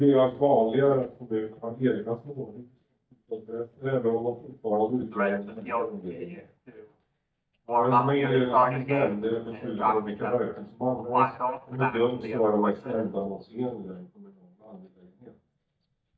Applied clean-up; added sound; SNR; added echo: neural mask model DeepFilterNet 3.